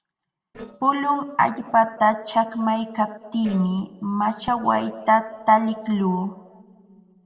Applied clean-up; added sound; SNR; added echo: neural separator model SepFormer DNS4.